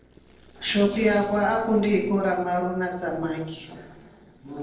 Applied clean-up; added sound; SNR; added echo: neural separator model SepFormer DNS4.